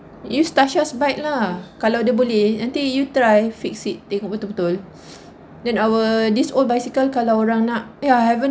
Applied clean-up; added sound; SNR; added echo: none; none; none; none.